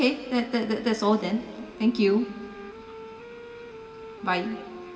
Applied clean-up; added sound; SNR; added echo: none; Wind instrument, woodwind instrument; 16 dB; reverberation time 1.6 s.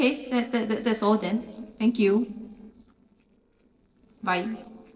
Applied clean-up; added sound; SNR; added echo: neural separator model SepFormer DNS4.